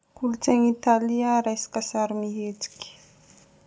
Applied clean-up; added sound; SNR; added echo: none; none; none; none.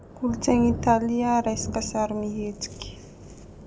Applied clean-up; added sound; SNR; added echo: none; Thunder; 10 dB; none.